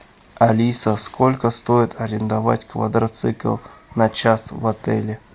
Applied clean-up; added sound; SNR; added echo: none; none; none; none.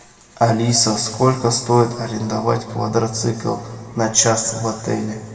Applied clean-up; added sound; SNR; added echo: none; none; none; reverberation time 1.7 s.